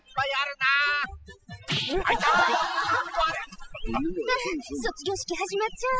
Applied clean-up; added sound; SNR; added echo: classical method spectral subtraction.